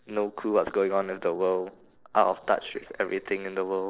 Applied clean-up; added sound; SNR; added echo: neural separator model SepFormer DNS4.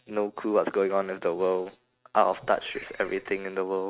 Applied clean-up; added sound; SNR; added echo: neural mask model RNNoise.